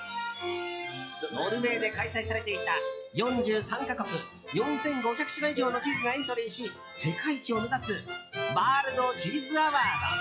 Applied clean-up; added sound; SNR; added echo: classical method log-MMSE.